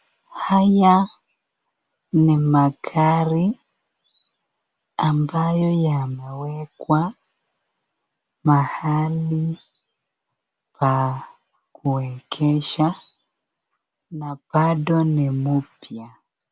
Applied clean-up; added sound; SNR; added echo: none; none; none; none.